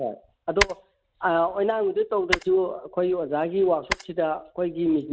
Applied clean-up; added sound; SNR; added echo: neural mask model RNNoise.